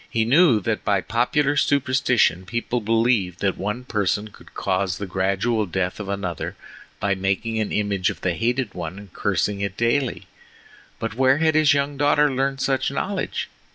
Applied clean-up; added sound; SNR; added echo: none; none; none; none.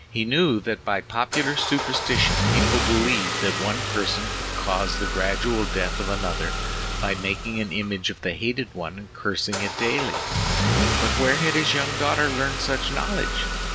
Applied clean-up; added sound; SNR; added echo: none; Engine starting / Car; 0 dB; none.